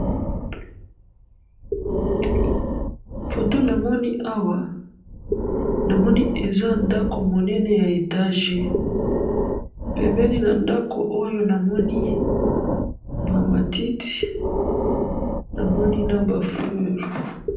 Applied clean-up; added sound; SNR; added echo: none; Breathing; 2 dB; reverberation time 0.6 s.